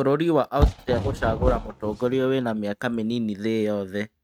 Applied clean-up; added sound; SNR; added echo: neural mask model RNNoise.